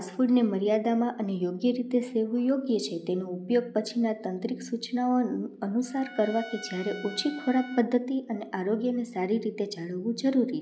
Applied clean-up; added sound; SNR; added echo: none; Trumpet; 18 dB; none.